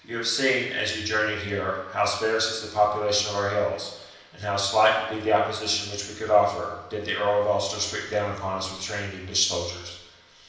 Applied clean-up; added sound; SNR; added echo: none; none; none; reverberation time 0.9 s.